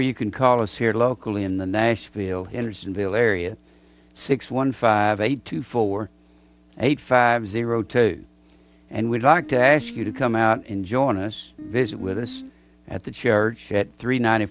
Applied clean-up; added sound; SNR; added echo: none; Guitar; 15 dB; none.